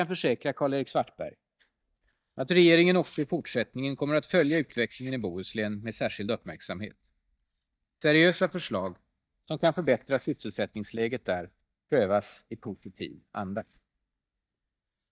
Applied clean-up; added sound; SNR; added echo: neural mask model DeepFilterNet 3.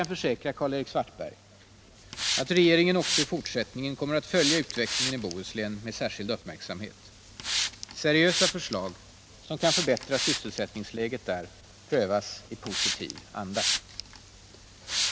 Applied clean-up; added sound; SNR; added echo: none; Hiss; 5 dB; none.